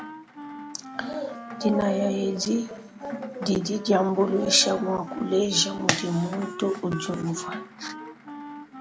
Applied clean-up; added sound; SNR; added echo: none; Rain + Wind instrument, woodwind instrument; 13 dB; none.